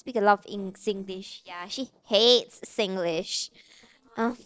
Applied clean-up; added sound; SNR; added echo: neural separator model SepFormer DNS4.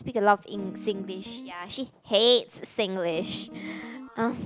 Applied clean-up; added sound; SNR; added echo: none; Guitar; 13 dB; none.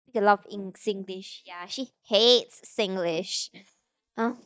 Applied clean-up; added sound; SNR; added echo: neural mask model DeepFilterNet 3.